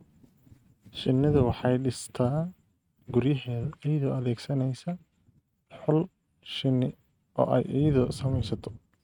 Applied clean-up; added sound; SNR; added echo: neural mask model RNNoise.